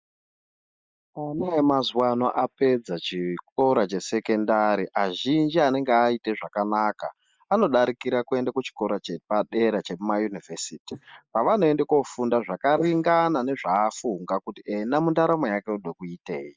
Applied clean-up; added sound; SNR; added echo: neural mask model Resemble Enhance denoiser.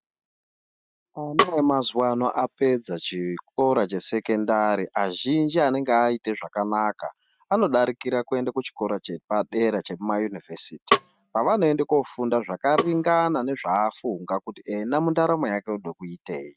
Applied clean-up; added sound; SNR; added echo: neural mask model RNNoise.